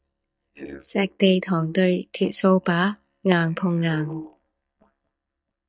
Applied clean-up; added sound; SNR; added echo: neural mask model DeepFilterNet 3.